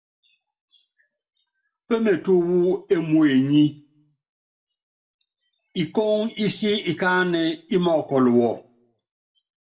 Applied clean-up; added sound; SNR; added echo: none; none; none; reverberation time 0.3 s.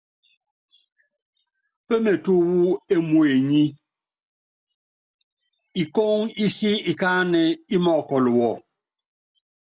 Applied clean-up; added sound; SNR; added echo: none; none; none; none.